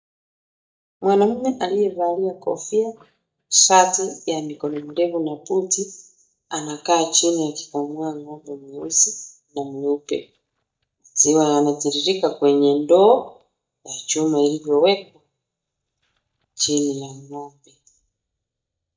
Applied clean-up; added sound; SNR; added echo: neural mask model DeepFilterNet 3.